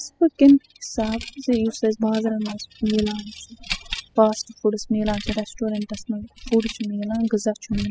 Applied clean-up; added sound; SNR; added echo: classical method spectral subtraction.